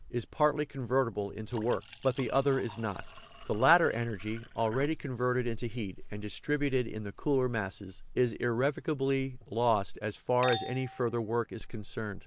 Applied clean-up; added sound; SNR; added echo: none; Chink, clink; 11 dB; none.